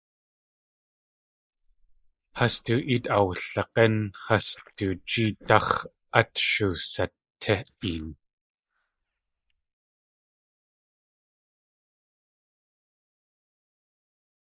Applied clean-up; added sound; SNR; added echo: neural mask model Resemble Enhance denoiser.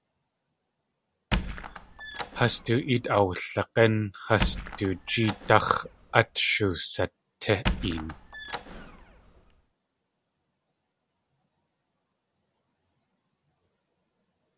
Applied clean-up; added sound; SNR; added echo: none; Squeak; 5 dB; none.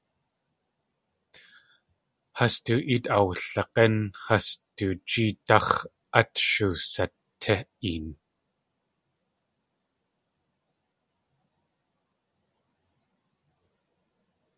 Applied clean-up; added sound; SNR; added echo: none; none; none; none.